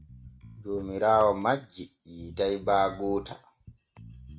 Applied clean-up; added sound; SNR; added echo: neural mask model RNNoise.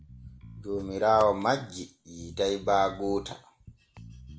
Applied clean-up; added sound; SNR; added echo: none; Bass guitar; 18 dB; none.